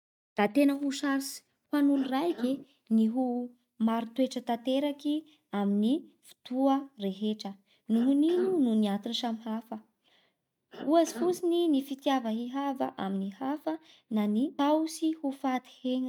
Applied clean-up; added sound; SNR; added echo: neural mask model DeepFilterNet 3.